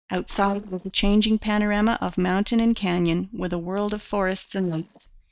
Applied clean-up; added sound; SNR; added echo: neural mask model DeepFilterNet 3.